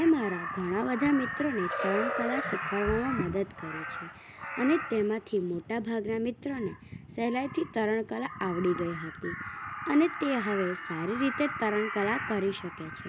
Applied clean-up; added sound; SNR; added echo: none; Crow; 7 dB; none.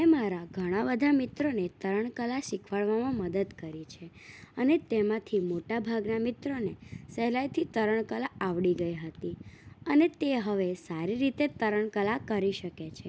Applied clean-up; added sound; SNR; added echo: none; none; none; none.